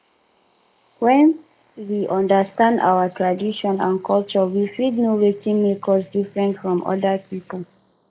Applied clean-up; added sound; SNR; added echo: neural mask model Resemble Enhance denoiser.